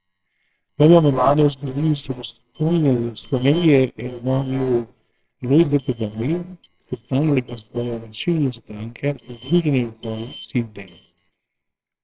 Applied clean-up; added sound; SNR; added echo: neural separator model SepFormer WHAMR!.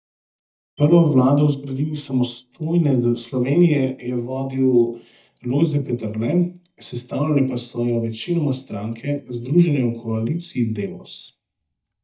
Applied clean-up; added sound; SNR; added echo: neural mask model DeepFilterNet 3.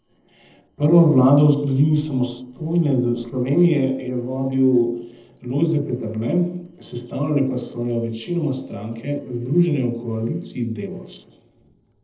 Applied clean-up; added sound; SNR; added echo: neural separator model SepFormer DNS4.